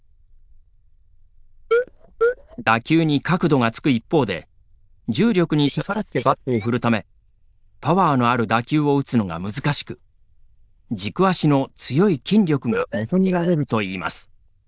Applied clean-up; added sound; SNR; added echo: neural diffusion model UNIVERSE++.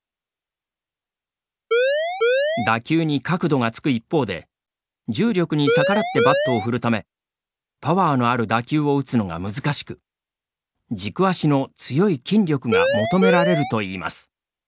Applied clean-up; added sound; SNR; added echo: none; Siren; -3 dB; none.